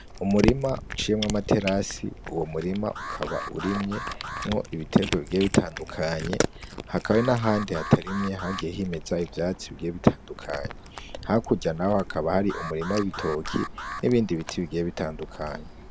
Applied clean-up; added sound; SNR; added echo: none; Alarm + Cat; 8 dB; none.